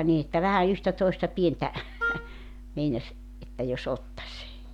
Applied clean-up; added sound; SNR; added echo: none; Wind instrument, woodwind instrument; 6 dB; none.